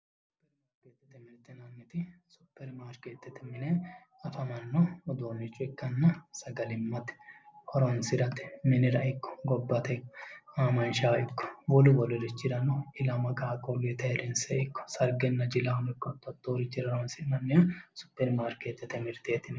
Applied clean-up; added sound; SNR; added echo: none; none; none; none.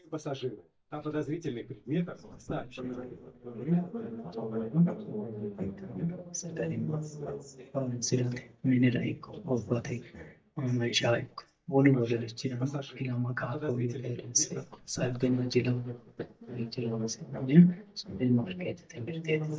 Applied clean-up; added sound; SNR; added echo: neural mask model DeepFilterNet 3.